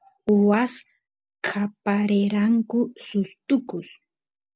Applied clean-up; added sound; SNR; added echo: none; none; none; none.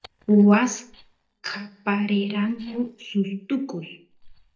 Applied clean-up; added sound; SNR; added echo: neural mask model DeepFilterNet 3.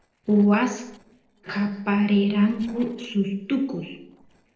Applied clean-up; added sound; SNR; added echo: neural separator model SepFormer DNS4.